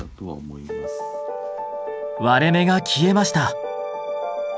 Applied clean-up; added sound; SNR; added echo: none; none; none; none.